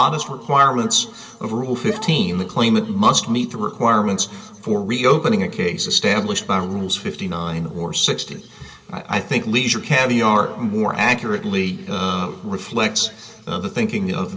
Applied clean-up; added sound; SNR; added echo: none; Bark; 14 dB; reverberation time 2.0 s.